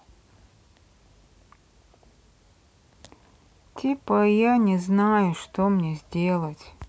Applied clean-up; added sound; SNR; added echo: none; none; none; none.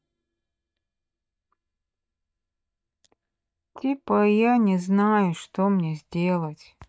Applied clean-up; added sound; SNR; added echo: neural mask model DeepFilterNet 3.